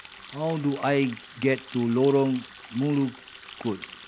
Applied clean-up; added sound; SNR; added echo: none; Water tap, faucet; 18 dB; none.